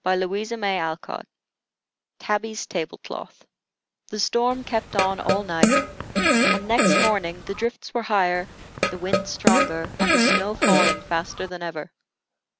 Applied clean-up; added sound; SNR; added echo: none; Fart; -5 dB; none.